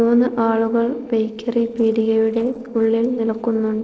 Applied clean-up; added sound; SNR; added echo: neural separator model SepFormer DNS4.